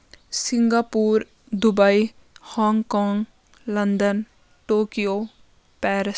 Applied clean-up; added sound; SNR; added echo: none; none; none; none.